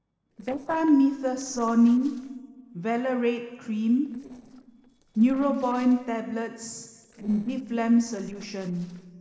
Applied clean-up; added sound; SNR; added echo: neural separator model SepFormer DNS4.